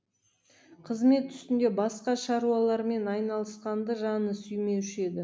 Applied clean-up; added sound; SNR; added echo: none; none; none; none.